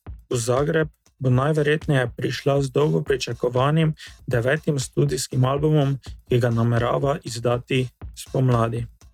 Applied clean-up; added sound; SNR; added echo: neural mask model RNNoise.